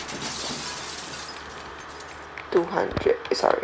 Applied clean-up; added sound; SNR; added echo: none; Shatter; 11 dB; none.